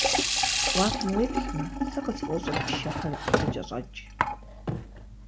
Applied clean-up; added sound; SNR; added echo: none; Sink (filling or washing) / Water tap, faucet; -4 dB; none.